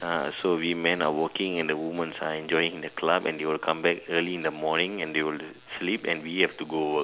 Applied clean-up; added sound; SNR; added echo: none; none; none; none.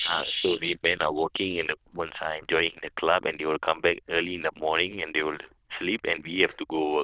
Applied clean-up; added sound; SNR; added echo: neural diffusion model UNIVERSE++.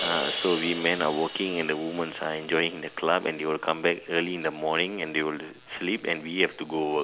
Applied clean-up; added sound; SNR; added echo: none; Crash cymbal; 12 dB; none.